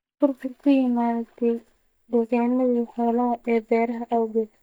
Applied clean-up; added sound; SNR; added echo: neural mask model DeepFilterNet 3.